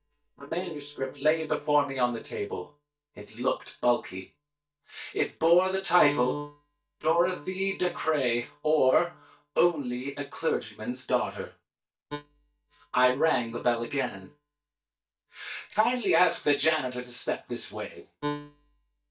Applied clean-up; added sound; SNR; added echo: neural mask model DeepFilterNet 3.